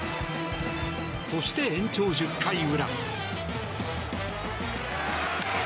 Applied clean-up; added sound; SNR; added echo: none; Trumpet + Wind instrument, woodwind instrument; 16 dB; none.